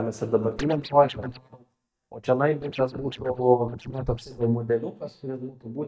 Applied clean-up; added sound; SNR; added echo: neural mask model DeepFilterNet 3.